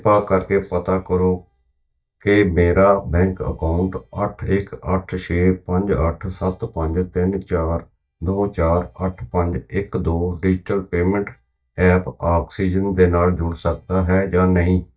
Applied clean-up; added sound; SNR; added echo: neural mask model DeepFilterNet 3.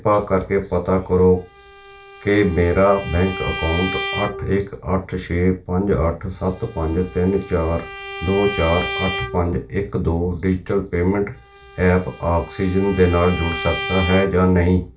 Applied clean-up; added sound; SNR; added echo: none; Bowed string instrument; 12 dB; reverberation time 0.2 s.